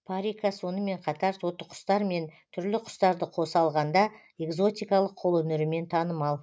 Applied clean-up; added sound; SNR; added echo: none; none; none; none.